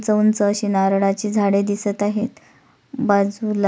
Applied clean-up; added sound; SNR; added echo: none; none; none; none.